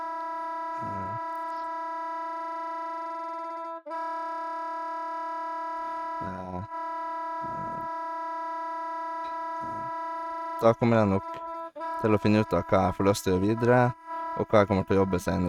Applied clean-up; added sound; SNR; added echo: neural mask model RNNoise.